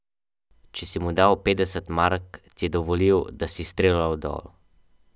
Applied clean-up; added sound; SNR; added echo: none; none; none; none.